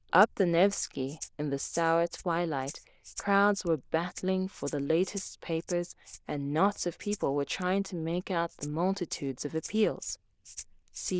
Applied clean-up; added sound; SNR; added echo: neural diffusion model UNIVERSE++.